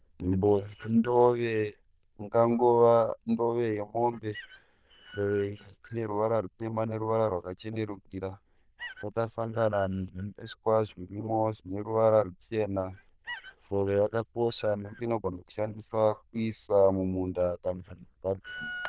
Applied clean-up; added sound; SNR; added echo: neural diffusion model UNIVERSE++.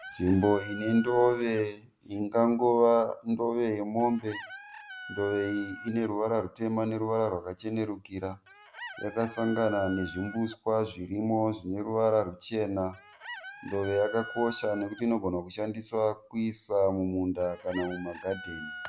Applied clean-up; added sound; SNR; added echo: none; Chicken, rooster; 17 dB; none.